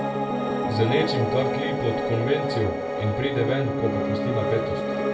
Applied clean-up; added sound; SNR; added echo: none; Piano; -1 dB; reverberation time 0.3 s.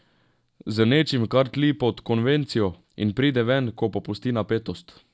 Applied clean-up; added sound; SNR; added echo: none; none; none; none.